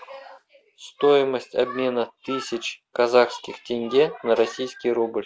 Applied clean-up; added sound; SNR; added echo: none; none; none; none.